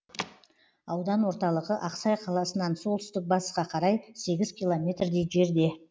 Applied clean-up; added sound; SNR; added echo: none; none; none; none.